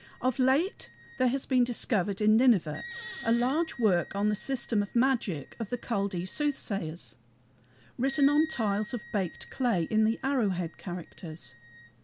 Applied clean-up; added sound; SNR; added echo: none; Squeak / Cupboard open or close + Wind instrument, woodwind instrument; 20 dB; none.